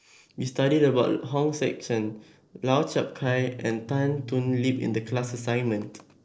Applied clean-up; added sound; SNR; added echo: neural separator model SepFormer DNS4.